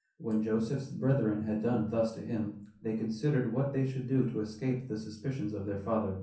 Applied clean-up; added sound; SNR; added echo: none; none; none; reverberation time 0.6 s.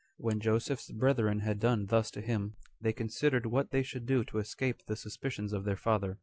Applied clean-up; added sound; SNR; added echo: none; none; none; none.